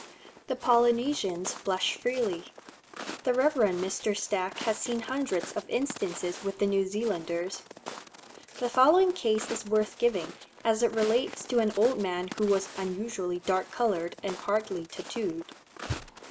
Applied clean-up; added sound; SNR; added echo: none; Walk, footsteps; 15 dB; none.